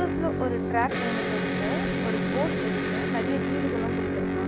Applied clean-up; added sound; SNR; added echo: none; Electric guitar; -5 dB; none.